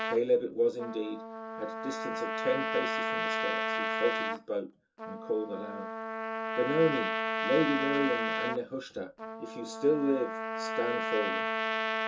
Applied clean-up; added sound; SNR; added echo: none; Trumpet; 1 dB; reverberation time 0.2 s.